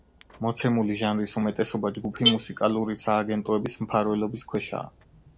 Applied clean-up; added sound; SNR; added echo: none; Alarm / Car; 9 dB; none.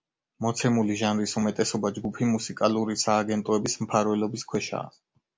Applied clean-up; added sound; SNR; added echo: none; none; none; none.